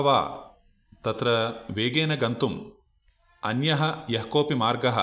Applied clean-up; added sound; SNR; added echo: none; none; none; none.